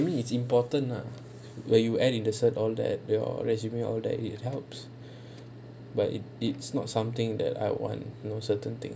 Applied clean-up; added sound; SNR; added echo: none; none; none; none.